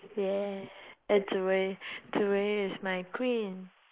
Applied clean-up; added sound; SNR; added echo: neural mask model Resemble Enhance denoiser.